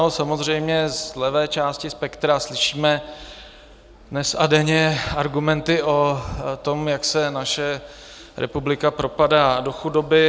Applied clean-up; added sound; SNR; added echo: none; none; none; none.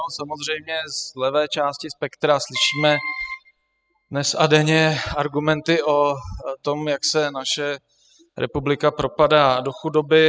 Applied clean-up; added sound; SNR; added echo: classical method spectral subtraction.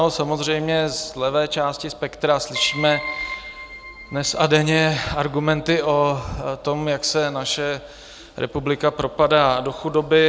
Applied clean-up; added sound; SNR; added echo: none; Keyboard (musical); 11 dB; none.